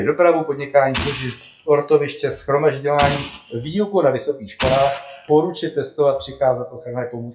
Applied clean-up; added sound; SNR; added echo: classical method WPE with log-MMSE.